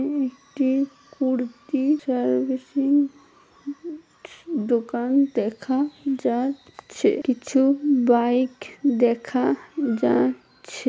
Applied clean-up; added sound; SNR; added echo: none; none; none; none.